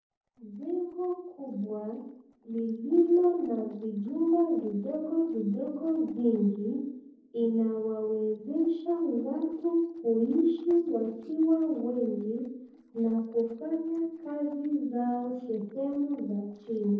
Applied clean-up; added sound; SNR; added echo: neural separator model SepFormer DNS4.